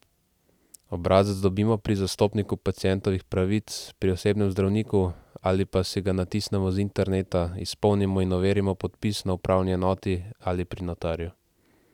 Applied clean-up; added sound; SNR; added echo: none; none; none; none.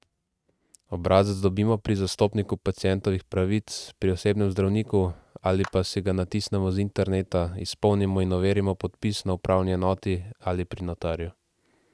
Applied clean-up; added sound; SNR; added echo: neural mask model RNNoise.